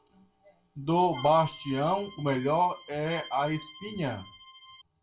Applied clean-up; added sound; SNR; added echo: none; Accordion; 15 dB; reverberation time 0.2 s.